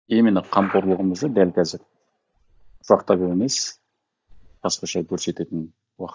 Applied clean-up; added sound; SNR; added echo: neural mask model DeepFilterNet 3.